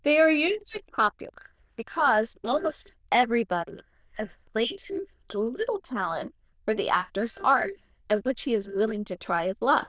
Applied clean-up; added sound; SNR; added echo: neural diffusion model UNIVERSE++.